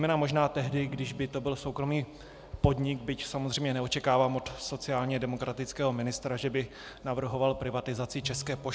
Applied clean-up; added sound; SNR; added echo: none; Bowed string instrument; 20 dB; none.